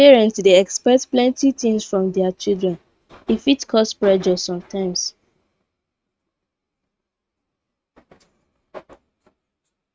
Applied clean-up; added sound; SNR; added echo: neural mask model RNNoise.